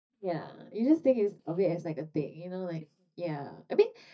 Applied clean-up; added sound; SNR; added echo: neural mask model DeepFilterNet 3.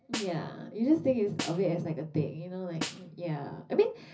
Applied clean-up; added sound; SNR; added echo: none; Snare drum; 12 dB; reverberation time 0.4 s.